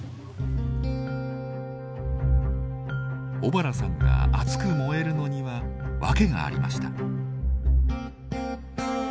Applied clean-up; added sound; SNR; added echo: none; none; none; none.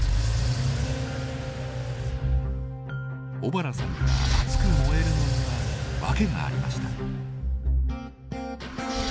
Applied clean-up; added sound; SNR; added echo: none; Engine / Car; 0 dB; none.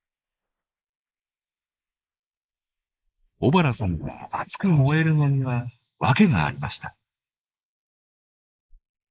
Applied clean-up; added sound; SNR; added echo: neural mask model Resemble Enhance denoiser.